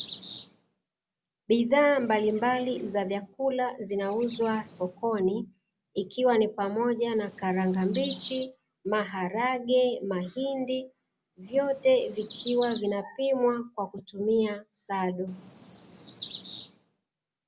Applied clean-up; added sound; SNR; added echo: none; Chirp, tweet; 11 dB; none.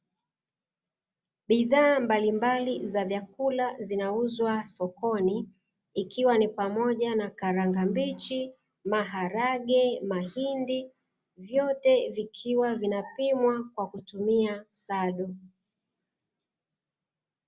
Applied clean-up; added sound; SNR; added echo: none; none; none; none.